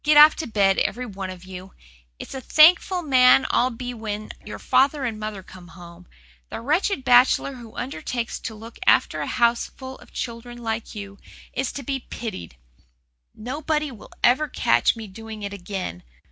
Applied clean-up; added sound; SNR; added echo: none; none; none; none.